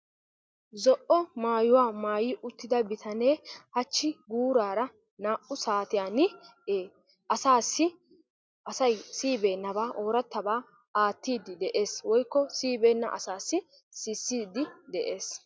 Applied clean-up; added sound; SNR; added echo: none; none; none; none.